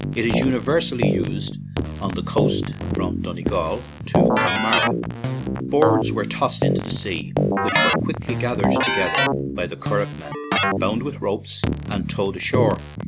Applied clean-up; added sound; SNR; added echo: none; Keyboard (musical); -3 dB; none.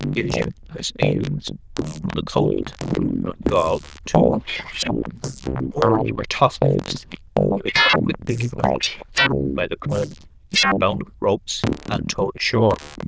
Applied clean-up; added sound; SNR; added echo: neural diffusion model UNIVERSE++.